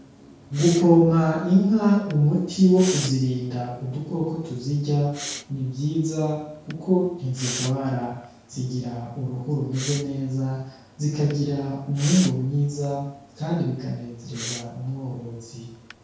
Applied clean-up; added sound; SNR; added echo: none; Respiratory sounds; 16 dB; reverberation time 0.6 s.